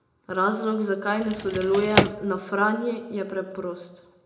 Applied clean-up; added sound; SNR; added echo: none; Drawer open or close; 0 dB; reverberation time 0.6 s.